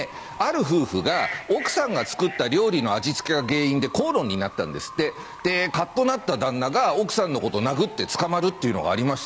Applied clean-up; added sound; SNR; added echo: none; Bird / Fowl; 15 dB; none.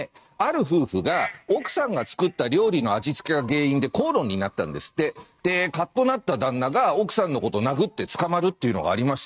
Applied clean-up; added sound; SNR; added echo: neural mask model RNNoise.